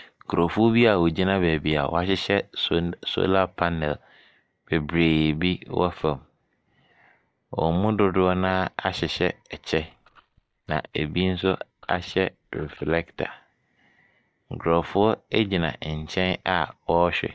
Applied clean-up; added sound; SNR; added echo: neural mask model DeepFilterNet 3.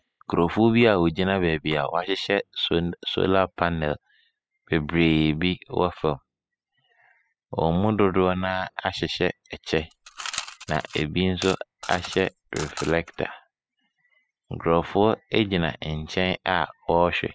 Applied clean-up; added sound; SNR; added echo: classical method spectral subtraction.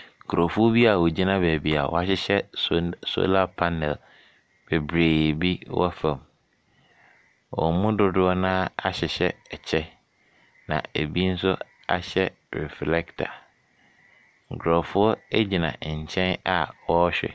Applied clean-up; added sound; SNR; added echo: none; none; none; none.